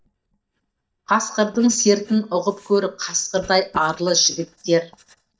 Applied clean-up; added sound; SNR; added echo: neural mask model DeepFilterNet 3.